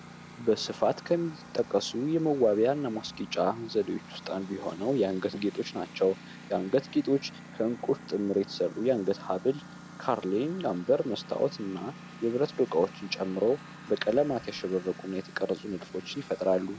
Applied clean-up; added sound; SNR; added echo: none; Engine; 17 dB; none.